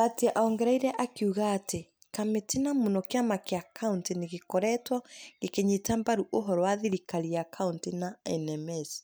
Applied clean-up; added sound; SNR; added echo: none; none; none; none.